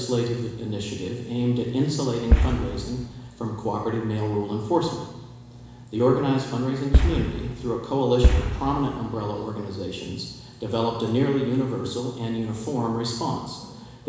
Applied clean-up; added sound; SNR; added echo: none; Boom; -3 dB; reverberation time 1.0 s.